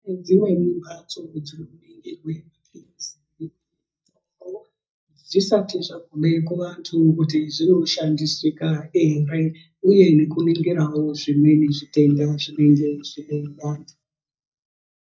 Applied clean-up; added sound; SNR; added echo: neural mask model DeepFilterNet 3.